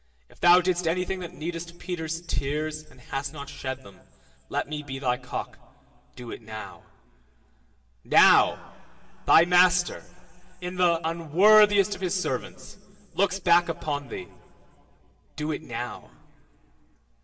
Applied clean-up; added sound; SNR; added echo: none; none; none; reverberation time 2.2 s.